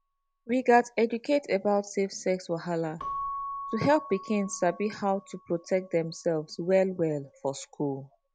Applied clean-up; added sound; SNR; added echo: none; Keyboard (musical) / Bell; 15 dB; none.